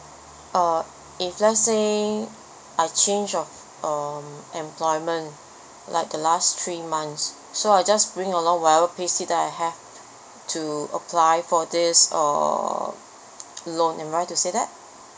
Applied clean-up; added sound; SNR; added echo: none; none; none; none.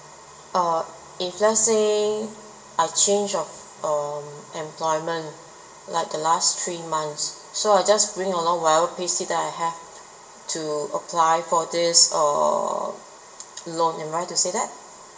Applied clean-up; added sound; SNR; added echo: none; none; none; reverberation time 2.5 s.